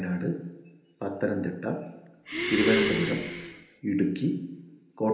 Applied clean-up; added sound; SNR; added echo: none; Breathing; 2 dB; reverberation time 1.0 s.